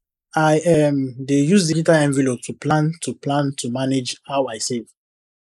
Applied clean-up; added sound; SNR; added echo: neural mask model Resemble Enhance denoiser.